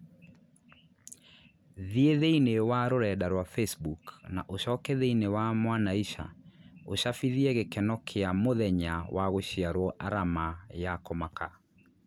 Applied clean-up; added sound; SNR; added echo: none; none; none; none.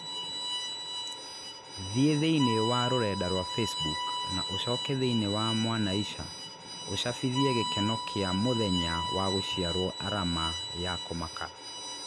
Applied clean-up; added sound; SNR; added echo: none; Bowed string instrument; 4 dB; none.